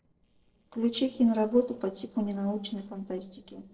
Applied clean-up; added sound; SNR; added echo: neural separator model SepFormer DNS4.